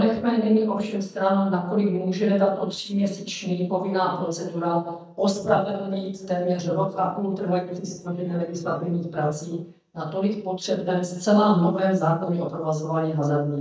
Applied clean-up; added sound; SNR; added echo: neural mask model DeepFilterNet 3.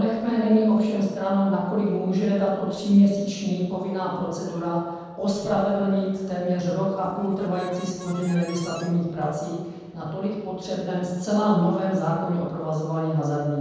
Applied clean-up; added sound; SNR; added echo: neural separator model SepFormer DNS4.